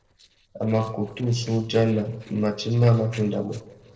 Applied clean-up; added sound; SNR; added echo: neural separator model SepFormer DNS4.